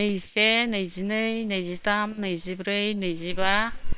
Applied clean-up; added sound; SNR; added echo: neural separator model SepFormer WHAM!.